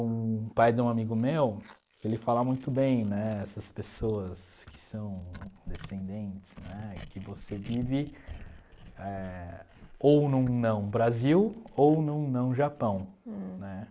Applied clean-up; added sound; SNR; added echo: neural mask model Resemble Enhance denoiser.